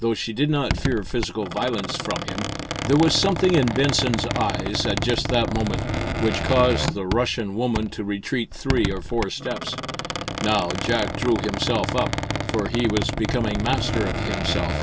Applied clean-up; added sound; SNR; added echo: none; Squeak; 3 dB; none.